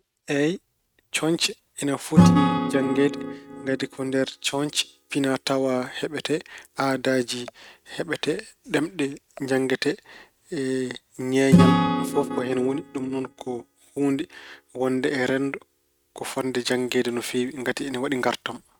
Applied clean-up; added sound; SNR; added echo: neural mask model RNNoise.